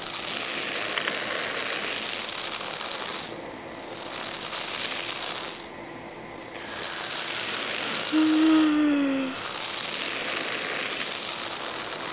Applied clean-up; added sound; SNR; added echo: none; Domestic sounds, home sounds; 2 dB; none.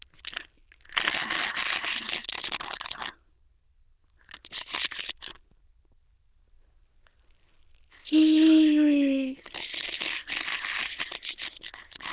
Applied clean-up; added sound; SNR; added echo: neural diffusion model UNIVERSE++.